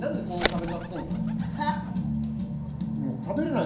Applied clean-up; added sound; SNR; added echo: none; Bird; 7 dB; reverberation time 0.6 s.